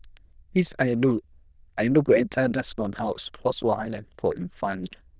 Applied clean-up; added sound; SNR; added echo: neural diffusion model UNIVERSE++.